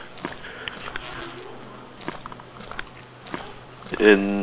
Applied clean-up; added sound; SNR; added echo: none; Walk, footsteps; 12 dB; none.